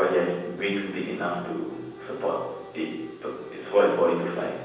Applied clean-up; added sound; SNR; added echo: none; Wind instrument, woodwind instrument; 19 dB; reverberation time 1.1 s.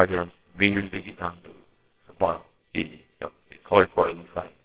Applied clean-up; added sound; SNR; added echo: neural separator model SepFormer WHAMR!.